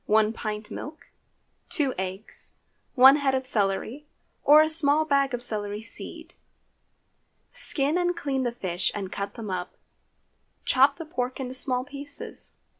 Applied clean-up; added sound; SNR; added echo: none; none; none; none.